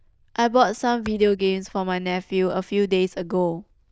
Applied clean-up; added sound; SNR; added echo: neural diffusion model UNIVERSE++.